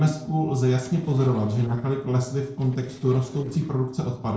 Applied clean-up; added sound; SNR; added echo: neural separator model SepFormer DNS4.